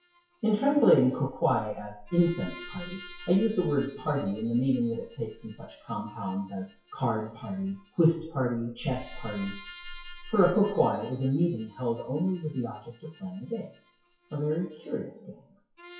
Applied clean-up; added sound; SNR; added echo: classical method WPE with log-MMSE.